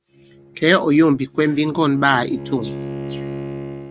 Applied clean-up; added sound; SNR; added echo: neural mask model RNNoise.